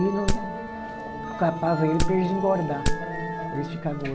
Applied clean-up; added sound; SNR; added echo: none; Musical instrument + Wood; 1 dB; none.